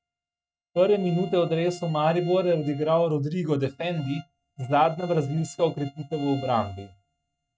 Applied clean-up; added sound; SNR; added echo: neural mask model RNNoise.